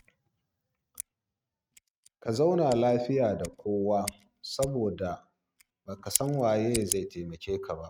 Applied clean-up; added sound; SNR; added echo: neural mask model RNNoise.